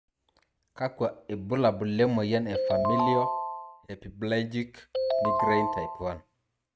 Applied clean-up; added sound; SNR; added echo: neural mask model RNNoise.